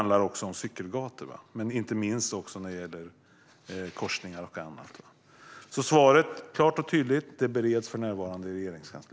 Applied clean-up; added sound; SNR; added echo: none; none; none; none.